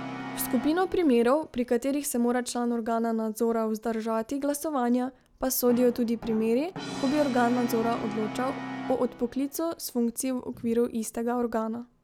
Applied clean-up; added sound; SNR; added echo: none; Brass instrument; 13 dB; none.